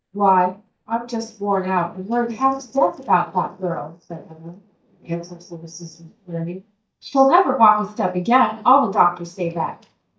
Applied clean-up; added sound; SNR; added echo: neural mask model DeepFilterNet 3.